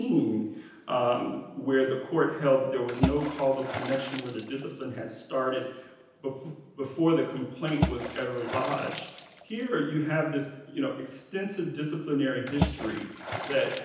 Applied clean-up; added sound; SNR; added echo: none; Water / Splash, splatter; 8 dB; reverberation time 0.9 s.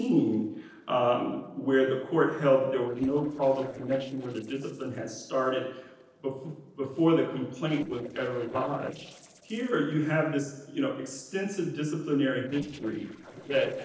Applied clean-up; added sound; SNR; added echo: neural separator model SepFormer DNS4.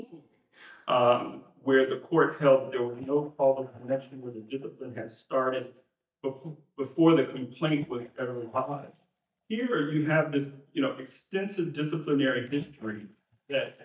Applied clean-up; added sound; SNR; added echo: neural mask model DeepFilterNet 3.